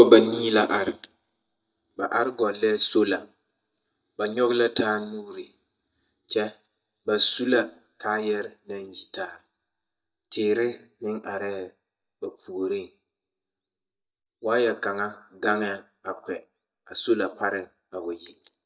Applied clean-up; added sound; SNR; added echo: neural mask model DeepFilterNet 3.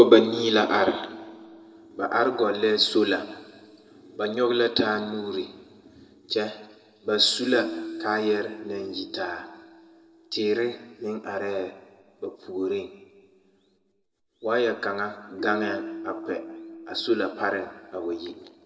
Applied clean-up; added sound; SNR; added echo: none; Keyboard (musical); 16 dB; reverberation time 1.4 s.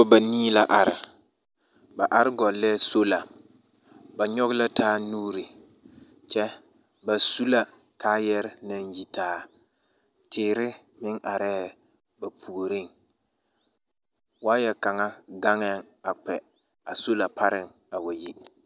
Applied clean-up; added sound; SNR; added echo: none; none; none; none.